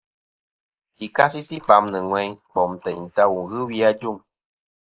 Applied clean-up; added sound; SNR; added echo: neural mask model Resemble Enhance denoiser.